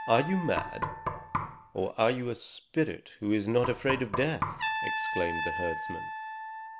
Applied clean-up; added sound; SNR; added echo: none; Knock + Trumpet; 5 dB; none.